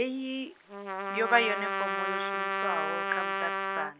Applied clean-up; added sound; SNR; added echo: none; Trumpet; 0 dB; none.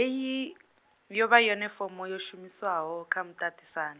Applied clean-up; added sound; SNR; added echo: none; none; none; none.